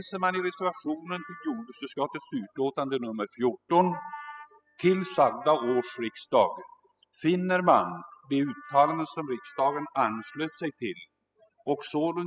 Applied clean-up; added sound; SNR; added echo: classical method spectral subtraction.